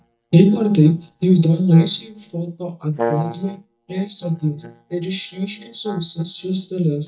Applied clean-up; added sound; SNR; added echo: neural mask model DeepFilterNet 3.